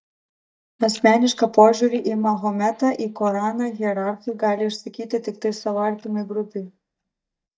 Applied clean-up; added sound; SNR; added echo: neural mask model DeepFilterNet 3.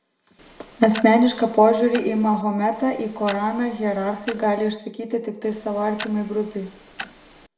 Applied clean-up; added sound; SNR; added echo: none; Tick-tock; 18 dB; reverberation time 0.6 s.